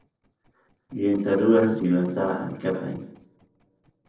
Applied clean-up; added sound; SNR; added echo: neural separator model SepFormer DNS4.